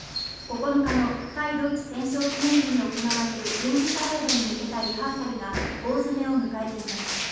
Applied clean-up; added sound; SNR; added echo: none; Crushing; 6 dB; reverberation time 1.2 s.